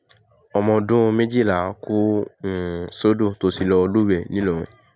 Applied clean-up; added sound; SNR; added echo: none; none; none; none.